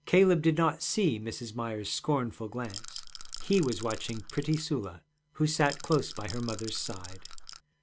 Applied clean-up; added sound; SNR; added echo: none; Rattle / Rattle (instrument); 10 dB; none.